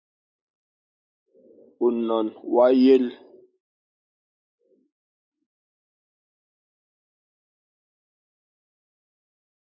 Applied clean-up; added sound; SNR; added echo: neural mask model Resemble Enhance denoiser.